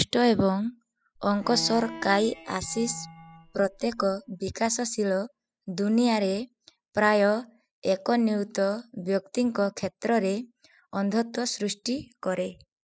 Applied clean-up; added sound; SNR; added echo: classical method spectral subtraction.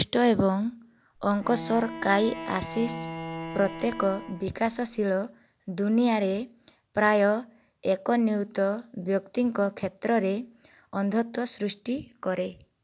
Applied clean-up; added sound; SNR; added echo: none; Bowed string instrument; 11 dB; none.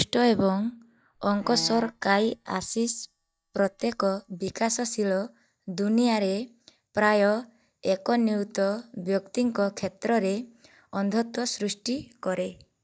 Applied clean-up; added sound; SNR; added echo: neural mask model DeepFilterNet 3.